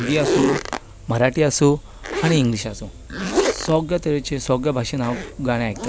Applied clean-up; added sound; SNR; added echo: none; Zipper (clothing); 6 dB; none.